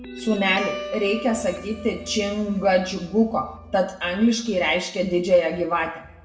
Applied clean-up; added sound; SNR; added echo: none; Guitar; 14 dB; reverberation time 0.8 s.